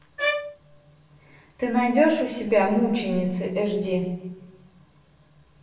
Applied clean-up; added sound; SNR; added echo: none; Bowed string instrument; 5 dB; reverberation time 0.8 s.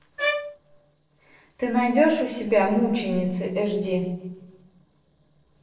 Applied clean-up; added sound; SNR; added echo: neural separator model SepFormer DNS4.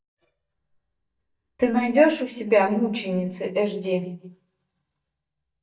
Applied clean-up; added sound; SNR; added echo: neural mask model DeepFilterNet 3.